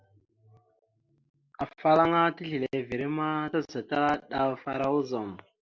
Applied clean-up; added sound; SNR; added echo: none; none; none; none.